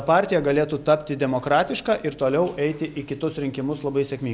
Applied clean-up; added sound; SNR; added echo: none; none; none; none.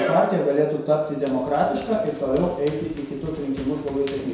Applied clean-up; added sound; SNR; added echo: none; Run; 14 dB; reverberation time 0.7 s.